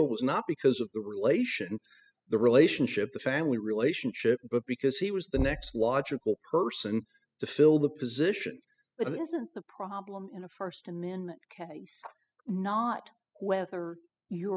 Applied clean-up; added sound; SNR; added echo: classical method spectral subtraction.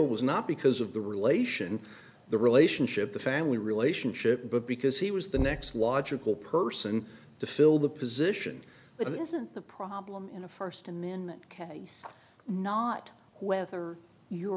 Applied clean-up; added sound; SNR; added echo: none; Knock / Wood; 12 dB; none.